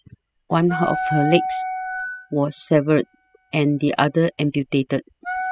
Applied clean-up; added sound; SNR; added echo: classical method spectral subtraction.